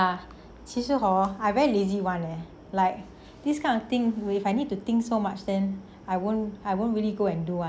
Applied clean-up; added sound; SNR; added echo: none; none; none; none.